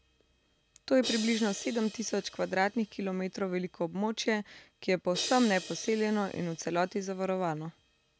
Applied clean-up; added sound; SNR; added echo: none; Crash cymbal; 12 dB; none.